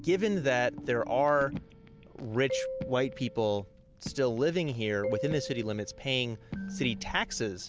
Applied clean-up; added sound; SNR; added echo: none; Marimba, xylophone; 10 dB; none.